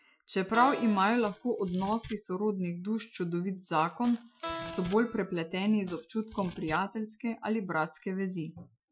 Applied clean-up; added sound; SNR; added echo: classical method Wiener filter.